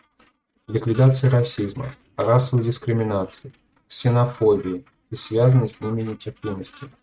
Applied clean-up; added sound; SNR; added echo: neural mask model RNNoise.